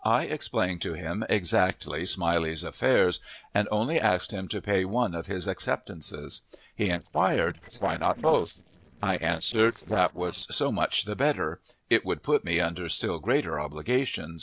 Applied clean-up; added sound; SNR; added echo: neural separator model SepFormer DNS4.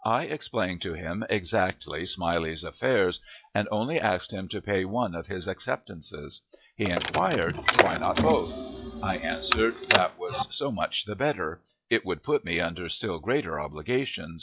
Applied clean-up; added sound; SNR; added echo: classical method log-MMSE.